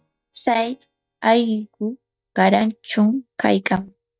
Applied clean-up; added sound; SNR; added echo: neural mask model DeepFilterNet 3.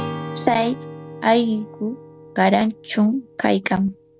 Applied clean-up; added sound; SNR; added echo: none; Acoustic guitar / Strum; 14 dB; none.